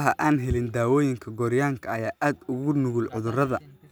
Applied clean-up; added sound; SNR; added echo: none; none; none; none.